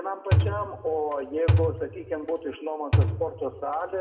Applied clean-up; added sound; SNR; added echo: none; Thump, thud; -3 dB; reverberation time 1.2 s.